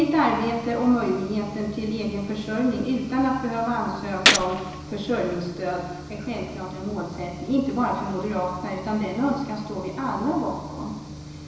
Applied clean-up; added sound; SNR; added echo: none; Gunshot, gunfire; -2 dB; reverberation time 1.0 s.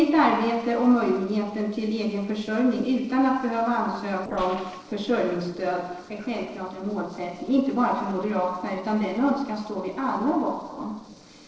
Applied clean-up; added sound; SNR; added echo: neural separator model SepFormer DNS4.